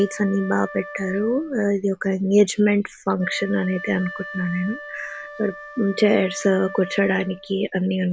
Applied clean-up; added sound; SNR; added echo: none; Wind instrument, woodwind instrument; 16 dB; none.